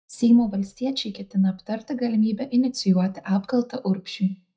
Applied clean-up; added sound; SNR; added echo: neural mask model DeepFilterNet 3.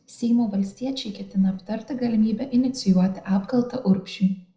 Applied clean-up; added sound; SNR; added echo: neural separator model SepFormer DNS4.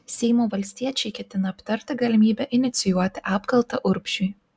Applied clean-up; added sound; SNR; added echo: none; none; none; none.